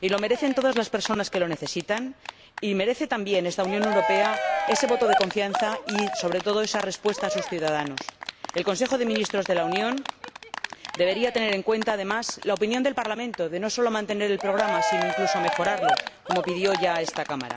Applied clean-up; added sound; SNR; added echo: none; Cheering; 4 dB; none.